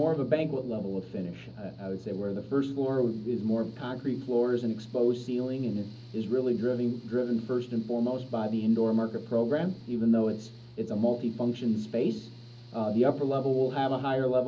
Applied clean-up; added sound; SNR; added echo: none; Mechanical fan / Engine; 18 dB; reverberation time 0.4 s.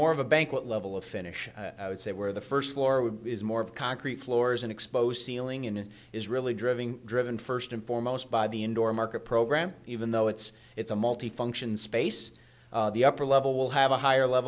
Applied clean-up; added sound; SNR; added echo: none; none; none; none.